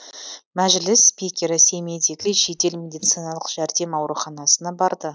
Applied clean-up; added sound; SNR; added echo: neural mask model Resemble Enhance denoiser.